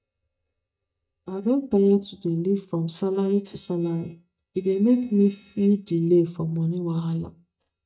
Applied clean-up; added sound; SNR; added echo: neural mask model DeepFilterNet 3.